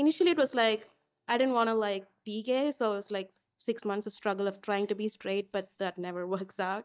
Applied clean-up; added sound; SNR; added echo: neural mask model DeepFilterNet 3.